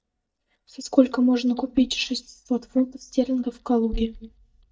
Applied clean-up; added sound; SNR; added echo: neural mask model DeepFilterNet 3.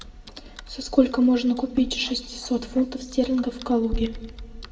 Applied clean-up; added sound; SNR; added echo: none; Typing; 19 dB; reverberation time 1.0 s.